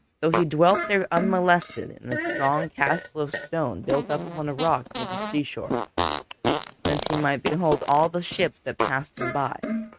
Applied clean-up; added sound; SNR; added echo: neural mask model RNNoise.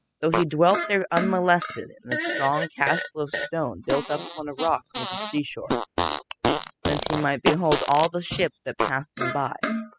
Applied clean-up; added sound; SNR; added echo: classical method spectral subtraction.